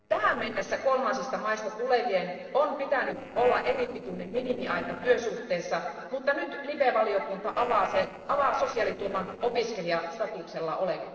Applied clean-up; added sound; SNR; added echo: neural separator model SepFormer DNS4.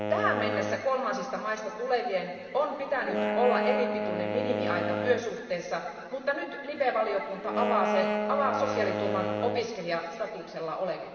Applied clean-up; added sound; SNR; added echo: none; Wind instrument, woodwind instrument; 3 dB; reverberation time 2.9 s.